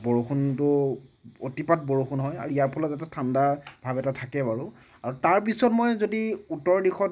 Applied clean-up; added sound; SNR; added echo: none; none; none; none.